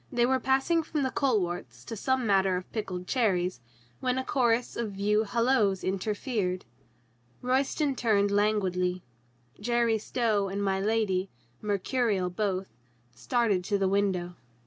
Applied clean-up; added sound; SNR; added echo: none; none; none; none.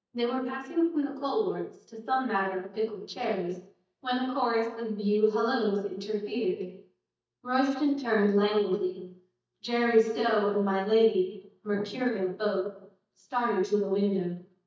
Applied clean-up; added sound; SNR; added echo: neural mask model DeepFilterNet 3.